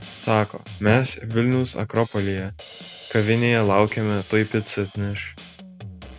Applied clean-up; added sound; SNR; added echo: none; Drum kit; 18 dB; none.